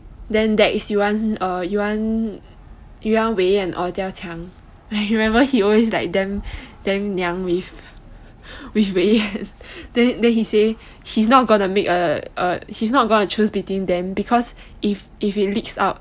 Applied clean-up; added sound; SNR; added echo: none; none; none; none.